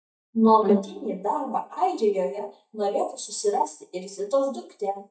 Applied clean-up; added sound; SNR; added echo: neural mask model DeepFilterNet 3.